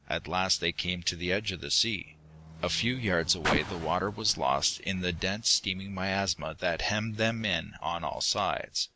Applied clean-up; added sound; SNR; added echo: none; Car; 12 dB; none.